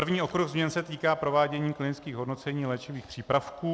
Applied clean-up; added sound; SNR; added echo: none; none; none; none.